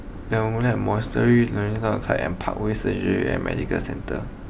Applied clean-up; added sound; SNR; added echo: none; none; none; none.